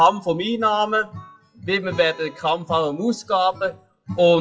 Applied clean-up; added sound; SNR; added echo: classical method WPE with log-MMSE.